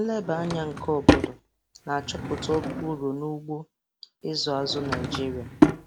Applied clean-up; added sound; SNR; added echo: none; Drawer open or close / Wood; -2 dB; none.